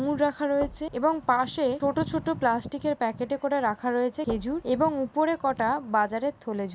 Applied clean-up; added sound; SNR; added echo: none; Knock / Wood / Percussion; 19 dB; none.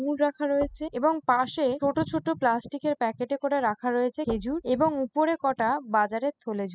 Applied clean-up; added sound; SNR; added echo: classical method spectral subtraction.